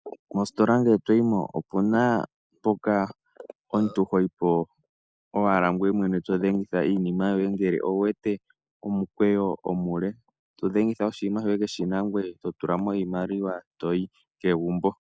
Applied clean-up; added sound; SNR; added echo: neural mask model Resemble Enhance denoiser.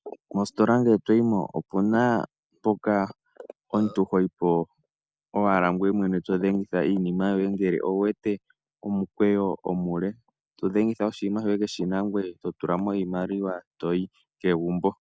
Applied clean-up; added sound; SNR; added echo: none; Burping, eructation; 20 dB; none.